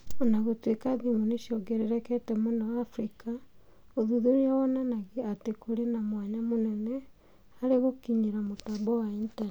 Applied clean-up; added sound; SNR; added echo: none; none; none; none.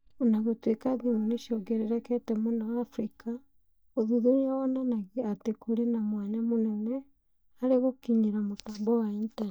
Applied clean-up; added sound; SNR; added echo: neural mask model DeepFilterNet 3.